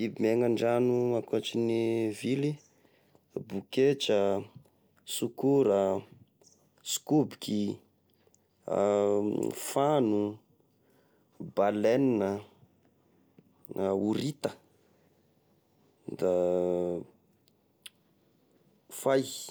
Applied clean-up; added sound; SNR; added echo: none; none; none; none.